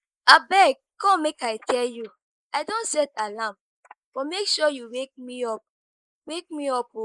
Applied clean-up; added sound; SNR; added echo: neural mask model Resemble Enhance denoiser.